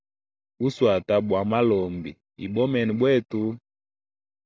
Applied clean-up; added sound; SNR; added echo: none; none; none; none.